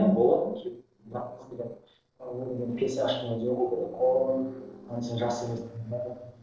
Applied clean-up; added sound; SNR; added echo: neural separator model SepFormer DNS4.